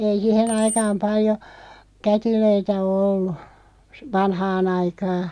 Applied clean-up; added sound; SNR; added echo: none; Keys jangling; 5 dB; none.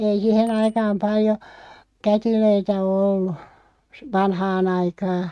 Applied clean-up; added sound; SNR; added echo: neural mask model RNNoise.